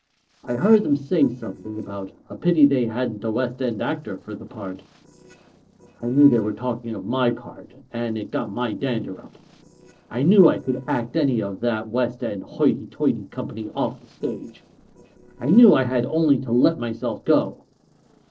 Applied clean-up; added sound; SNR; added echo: neural separator model SepFormer DNS4.